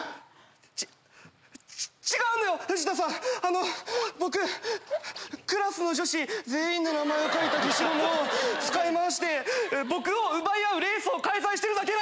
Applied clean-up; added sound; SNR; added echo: none; none; none; none.